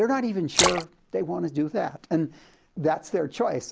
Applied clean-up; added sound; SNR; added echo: none; Splash, splatter; 3 dB; none.